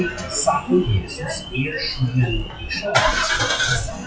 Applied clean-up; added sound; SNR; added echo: classical method WPE with log-MMSE.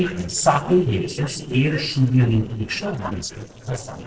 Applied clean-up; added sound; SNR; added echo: neural separator model SepFormer DNS4.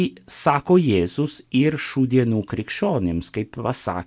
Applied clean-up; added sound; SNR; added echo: none; none; none; none.